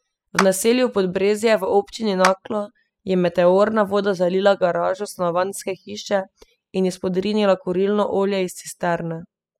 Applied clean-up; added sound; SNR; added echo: classical method spectral subtraction.